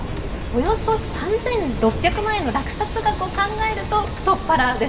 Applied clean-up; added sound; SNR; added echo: none; Subway, metro, underground; 6 dB; reverberation time 2.2 s.